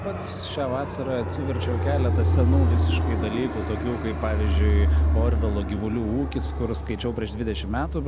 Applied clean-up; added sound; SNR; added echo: none; Fixed-wing aircraft, airplane; -5 dB; none.